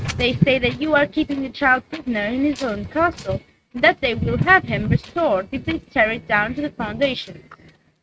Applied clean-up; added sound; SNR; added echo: neural mask model RNNoise.